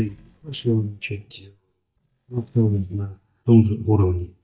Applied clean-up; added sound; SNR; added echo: neural mask model DeepFilterNet 3.